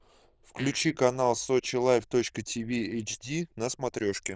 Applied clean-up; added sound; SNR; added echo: neural diffusion model UNIVERSE++.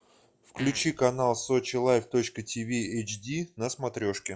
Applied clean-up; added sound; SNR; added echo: classical method log-MMSE.